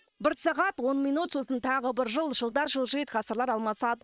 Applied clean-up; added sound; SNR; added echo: neural separator model SepFormer WHAM!.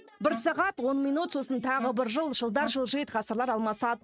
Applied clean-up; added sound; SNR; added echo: neural mask model RNNoise.